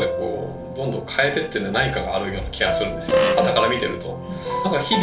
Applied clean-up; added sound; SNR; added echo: none; Fart; 9 dB; reverberation time 0.2 s.